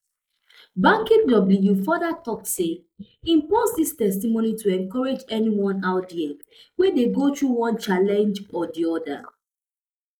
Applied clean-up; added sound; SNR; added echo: neural mask model Resemble Enhance denoiser.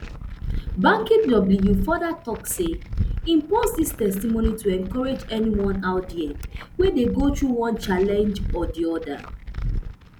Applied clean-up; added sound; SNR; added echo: none; Glass; 7 dB; none.